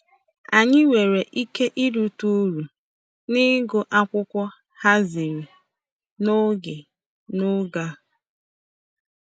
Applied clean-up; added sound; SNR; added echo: none; none; none; none.